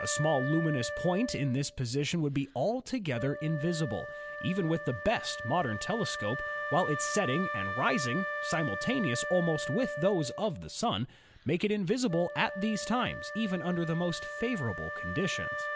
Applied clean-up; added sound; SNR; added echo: none; Wind instrument, woodwind instrument; 7 dB; none.